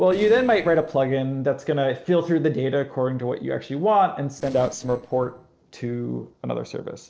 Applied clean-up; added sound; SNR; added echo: neural separator model SepFormer DNS4.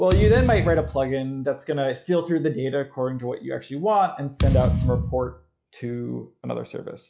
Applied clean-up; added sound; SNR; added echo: classical method log-MMSE.